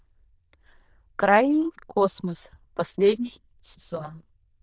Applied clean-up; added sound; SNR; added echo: neural diffusion model UNIVERSE++.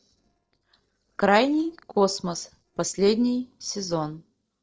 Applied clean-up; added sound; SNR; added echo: neural separator model SepFormer DNS4.